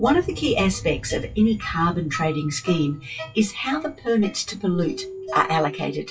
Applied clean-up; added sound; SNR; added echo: classical method WPE with log-MMSE.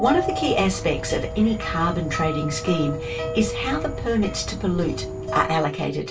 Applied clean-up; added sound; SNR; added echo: none; Insect; 10 dB; reverberation time 0.2 s.